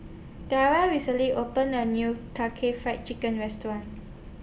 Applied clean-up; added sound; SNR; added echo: none; none; none; none.